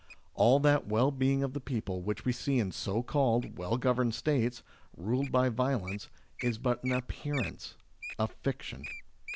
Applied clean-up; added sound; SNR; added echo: none; Wild animals; 16 dB; none.